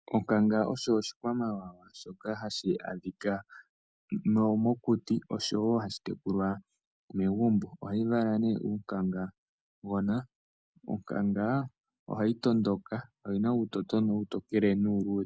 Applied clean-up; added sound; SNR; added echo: none; none; none; none.